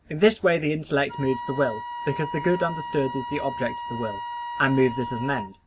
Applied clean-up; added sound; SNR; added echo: none; Wind instrument, woodwind instrument; 9 dB; none.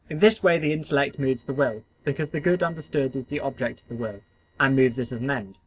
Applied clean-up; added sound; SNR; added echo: neural separator model SepFormer DNS4.